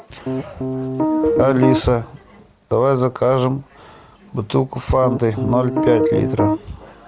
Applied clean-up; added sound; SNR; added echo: none; Piano; 0 dB; none.